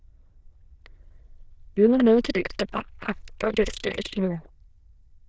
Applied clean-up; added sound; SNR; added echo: neural diffusion model UNIVERSE++.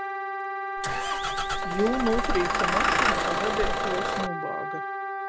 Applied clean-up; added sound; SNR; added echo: none; Wind instrument, woodwind instrument + Engine starting / Bus; -5 dB; none.